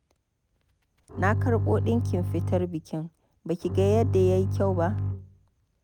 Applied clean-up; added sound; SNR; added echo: none; Bowed string instrument; -1 dB; none.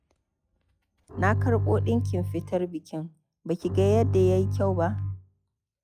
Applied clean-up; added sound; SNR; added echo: classical method log-MMSE.